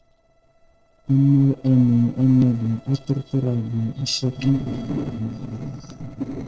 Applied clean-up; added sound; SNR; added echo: neural separator model SepFormer DNS4.